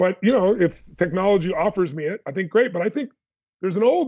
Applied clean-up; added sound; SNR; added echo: neural mask model DeepFilterNet 3.